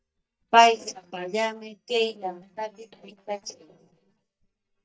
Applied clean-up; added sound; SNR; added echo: neural mask model DeepFilterNet 3.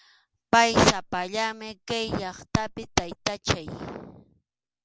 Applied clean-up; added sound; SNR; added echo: none; none; none; none.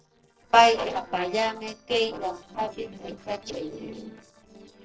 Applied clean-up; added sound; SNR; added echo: neural separator model SepFormer DNS4.